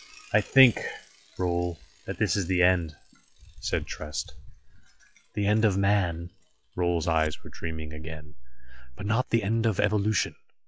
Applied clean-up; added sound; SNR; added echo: classical method log-MMSE.